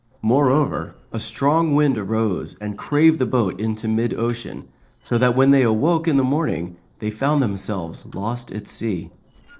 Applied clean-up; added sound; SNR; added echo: neural separator model SepFormer DNS4.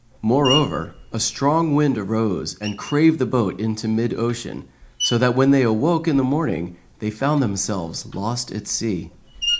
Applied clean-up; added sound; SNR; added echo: none; Screech; 13 dB; reverberation time 0.4 s.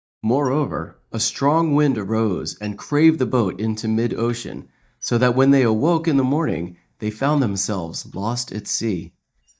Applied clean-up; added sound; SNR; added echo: neural mask model DeepFilterNet 3.